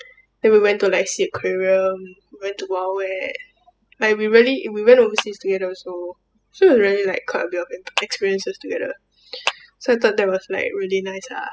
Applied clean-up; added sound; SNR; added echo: classical method spectral subtraction.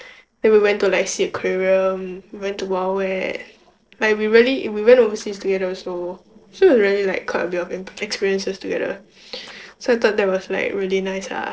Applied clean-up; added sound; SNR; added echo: neural separator model SepFormer DNS4.